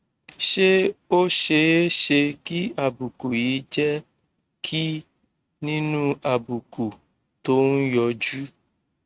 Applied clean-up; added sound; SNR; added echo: neural mask model RNNoise.